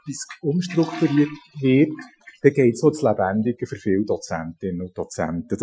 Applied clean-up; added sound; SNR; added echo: classical method Wiener filter.